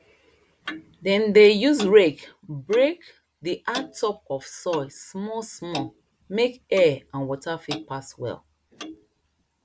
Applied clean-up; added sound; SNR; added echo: none; Clock; 17 dB; none.